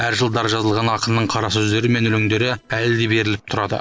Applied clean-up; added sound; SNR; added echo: neural separator model SepFormer DNS4.